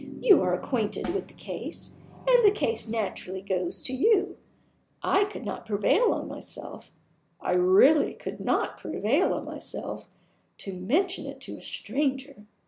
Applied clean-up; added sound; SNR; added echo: none; Snare drum; 18 dB; none.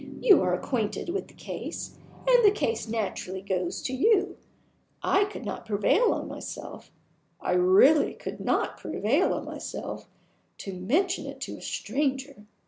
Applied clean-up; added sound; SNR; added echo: none; none; none; none.